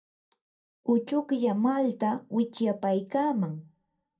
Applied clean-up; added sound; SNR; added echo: none; none; none; reverberation time 0.2 s.